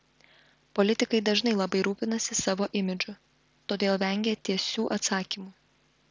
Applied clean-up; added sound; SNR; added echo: none; none; none; none.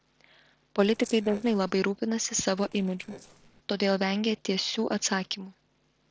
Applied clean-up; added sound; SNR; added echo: neural separator model SepFormer DNS4.